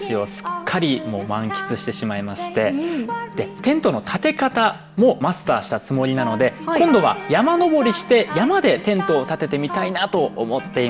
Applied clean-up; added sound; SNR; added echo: none; none; none; none.